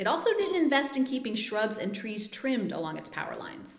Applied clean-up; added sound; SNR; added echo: neural separator model SepFormer DNS4.